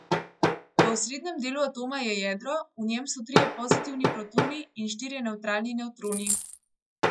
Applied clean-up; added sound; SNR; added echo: classical method log-MMSE.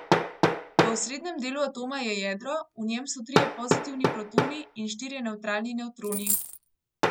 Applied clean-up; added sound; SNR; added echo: none; Coin (dropping) + Hammer; -3 dB; none.